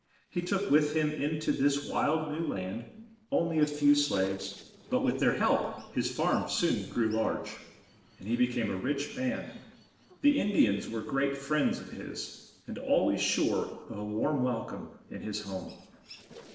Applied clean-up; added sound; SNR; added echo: neural separator model SepFormer DNS4.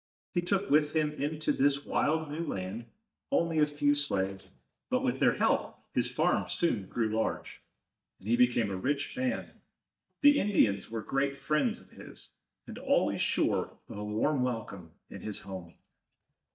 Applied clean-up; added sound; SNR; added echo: neural mask model DeepFilterNet 3.